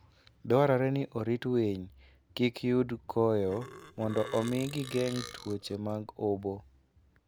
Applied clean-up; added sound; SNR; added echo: none; Burping, eructation; 16 dB; none.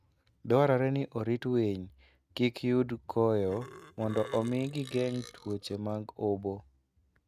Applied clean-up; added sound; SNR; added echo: neural mask model RNNoise.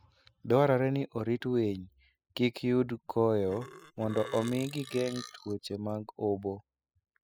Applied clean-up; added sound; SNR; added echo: classical method spectral subtraction.